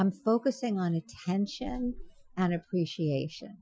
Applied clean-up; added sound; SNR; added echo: classical method Wiener filter.